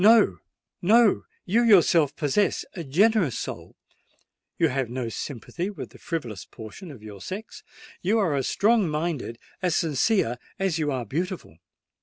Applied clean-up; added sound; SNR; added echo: none; none; none; none.